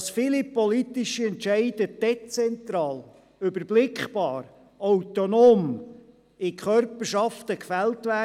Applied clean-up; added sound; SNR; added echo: none; none; none; none.